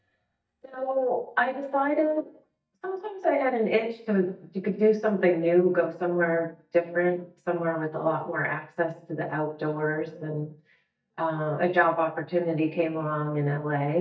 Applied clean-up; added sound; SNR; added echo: neural mask model DeepFilterNet 3.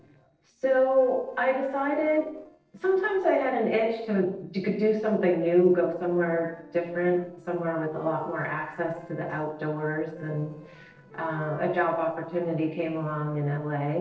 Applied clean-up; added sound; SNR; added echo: neural separator model SepFormer DNS4.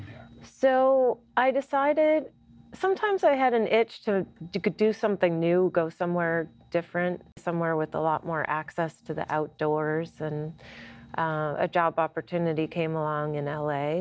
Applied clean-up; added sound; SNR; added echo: none; none; none; none.